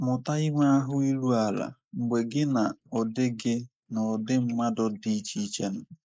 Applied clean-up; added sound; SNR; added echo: neural mask model Resemble Enhance denoiser.